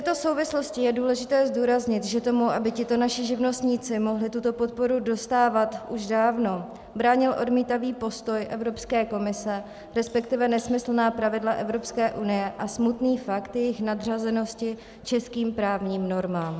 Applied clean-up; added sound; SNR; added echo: none; none; none; none.